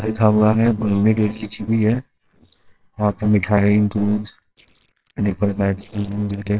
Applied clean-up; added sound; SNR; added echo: neural separator model SepFormer WHAMR!.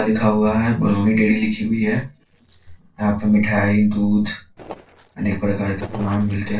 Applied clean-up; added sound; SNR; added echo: neural separator model SepFormer DNS4.